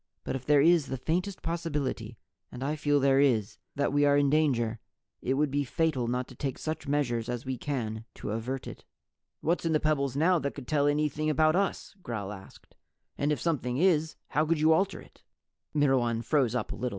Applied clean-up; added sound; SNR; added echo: none; none; none; none.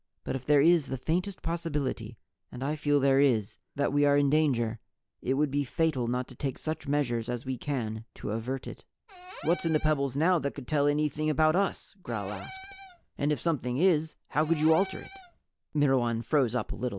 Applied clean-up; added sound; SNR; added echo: none; Cupboard open or close / Door; 17 dB; none.